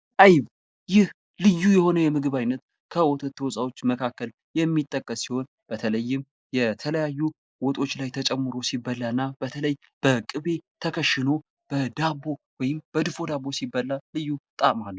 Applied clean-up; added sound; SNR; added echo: neural mask model Resemble Enhance denoiser.